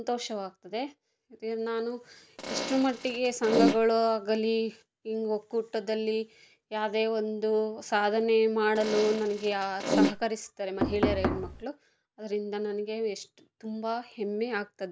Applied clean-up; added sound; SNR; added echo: none; Fart + Knock; 0 dB; none.